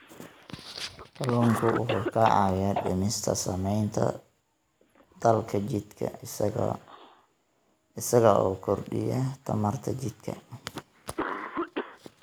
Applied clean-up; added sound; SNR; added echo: none; Cough; 12 dB; none.